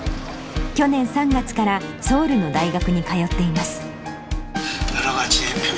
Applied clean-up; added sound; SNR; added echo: none; none; none; none.